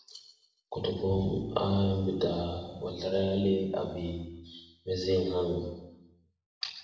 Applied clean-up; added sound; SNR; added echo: none; Bowed string instrument; 15 dB; reverberation time 1.0 s.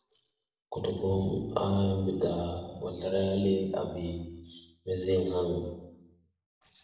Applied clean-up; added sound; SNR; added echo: neural separator model SepFormer DNS4.